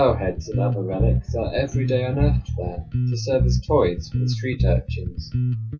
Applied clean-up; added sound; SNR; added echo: none; Bass guitar; -2 dB; none.